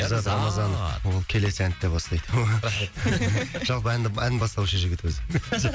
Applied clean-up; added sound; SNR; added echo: none; none; none; none.